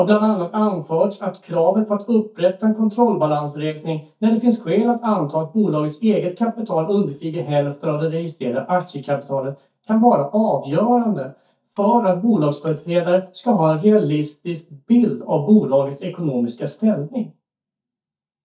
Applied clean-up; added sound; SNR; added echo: neural mask model DeepFilterNet 3.